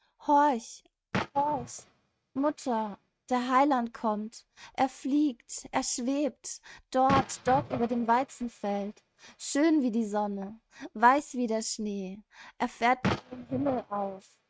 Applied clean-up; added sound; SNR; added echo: neural mask model RNNoise.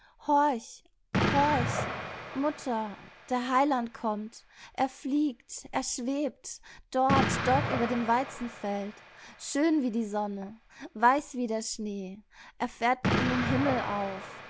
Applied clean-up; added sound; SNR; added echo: none; Explosion; 6 dB; none.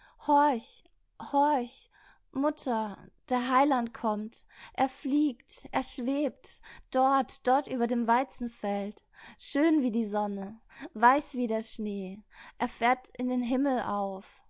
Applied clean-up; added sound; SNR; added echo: none; none; none; none.